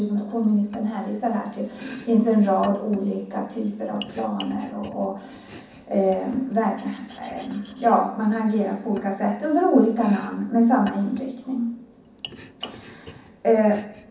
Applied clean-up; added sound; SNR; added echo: none; Domestic sounds, home sounds; 20 dB; reverberation time 0.6 s.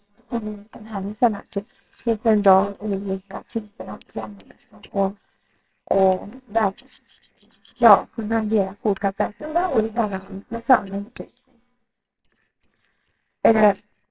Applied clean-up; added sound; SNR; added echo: neural separator model SepFormer WHAMR!.